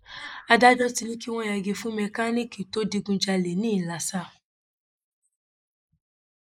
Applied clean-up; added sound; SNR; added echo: neural mask model Resemble Enhance denoiser.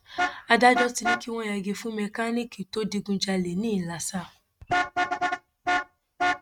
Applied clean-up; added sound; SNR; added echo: neural mask model RNNoise.